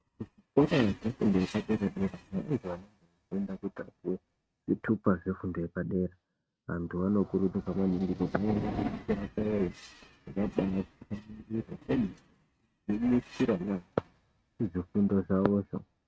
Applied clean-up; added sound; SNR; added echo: neural mask model RNNoise.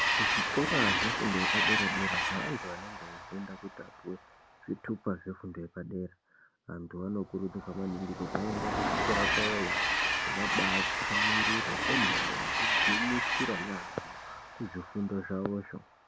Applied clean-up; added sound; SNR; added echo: none; Train; -4 dB; none.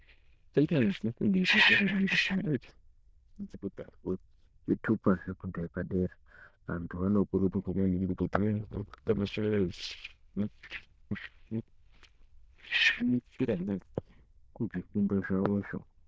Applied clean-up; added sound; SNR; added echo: neural diffusion model UNIVERSE++.